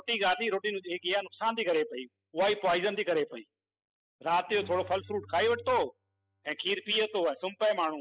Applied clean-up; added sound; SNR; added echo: classical method spectral subtraction.